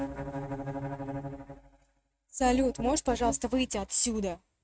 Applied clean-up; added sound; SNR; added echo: neural mask model RNNoise.